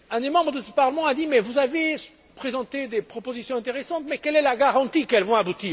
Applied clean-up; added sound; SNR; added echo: none; none; none; none.